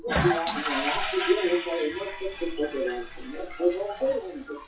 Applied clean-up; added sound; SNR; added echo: classical method WPE with log-MMSE.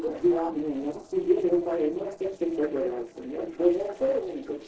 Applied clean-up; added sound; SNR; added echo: neural separator model SepFormer DNS4.